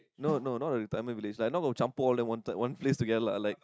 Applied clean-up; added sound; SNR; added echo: neural mask model RNNoise.